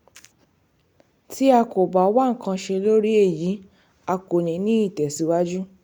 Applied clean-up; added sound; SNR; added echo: none; none; none; none.